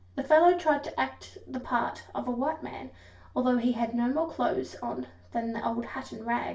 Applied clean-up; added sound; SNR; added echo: none; none; none; reverberation time 0.3 s.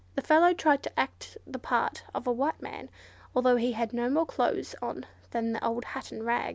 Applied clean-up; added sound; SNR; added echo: none; none; none; none.